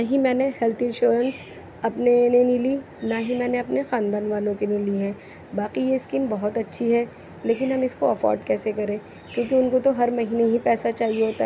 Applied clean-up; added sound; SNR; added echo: none; none; none; none.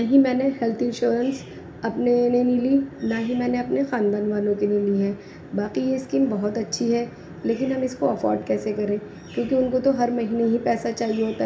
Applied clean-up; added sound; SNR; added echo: none; none; none; reverberation time 0.4 s.